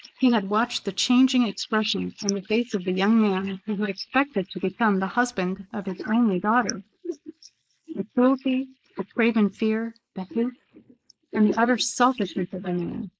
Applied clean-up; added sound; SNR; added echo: neural mask model Resemble Enhance denoiser.